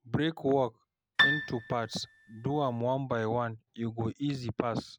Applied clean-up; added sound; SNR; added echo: none; Piano; 0 dB; none.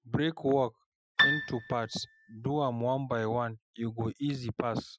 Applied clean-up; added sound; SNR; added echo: classical method Wiener filter.